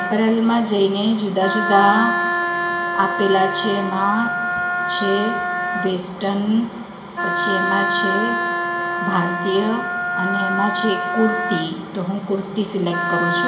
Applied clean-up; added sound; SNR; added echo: none; Wind instrument, woodwind instrument; 3 dB; reverberation time 1.5 s.